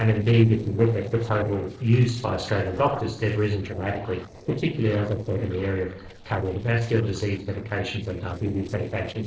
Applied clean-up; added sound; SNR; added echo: neural separator model SepFormer DNS4.